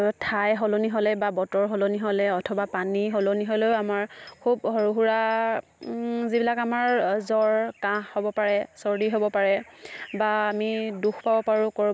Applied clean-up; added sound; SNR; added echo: none; none; none; none.